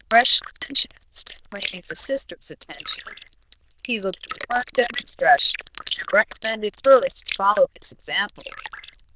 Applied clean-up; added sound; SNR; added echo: neural diffusion model UNIVERSE++.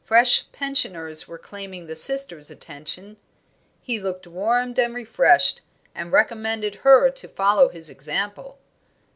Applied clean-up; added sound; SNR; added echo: none; none; none; none.